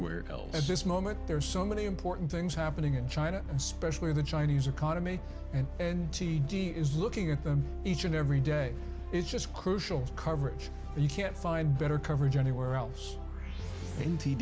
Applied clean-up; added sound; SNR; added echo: none; none; none; none.